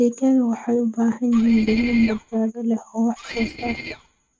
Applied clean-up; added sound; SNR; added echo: neural mask model RNNoise.